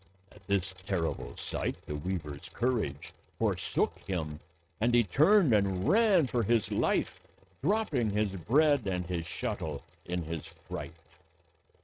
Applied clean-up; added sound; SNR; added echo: neural mask model RNNoise.